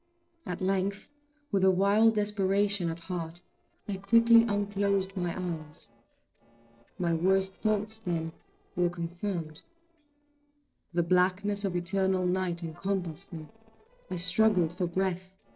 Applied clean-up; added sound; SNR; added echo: neural separator model SepFormer DNS4.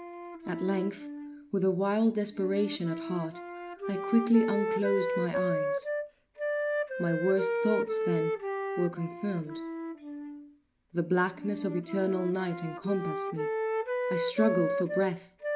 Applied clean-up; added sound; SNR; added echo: none; Wind instrument, woodwind instrument; 2 dB; none.